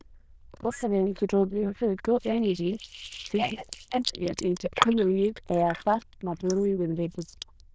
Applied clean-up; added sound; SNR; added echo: neural diffusion model UNIVERSE++.